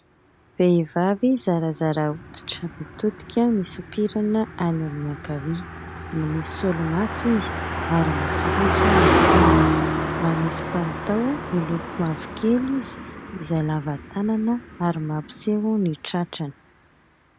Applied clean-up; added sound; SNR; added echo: none; Car passing by; 1 dB; none.